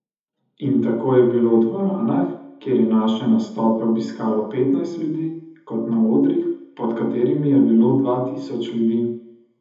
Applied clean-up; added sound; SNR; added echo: none; none; none; reverberation time 1.0 s.